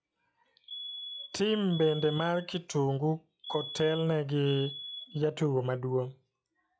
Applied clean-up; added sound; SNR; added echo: classical method log-MMSE.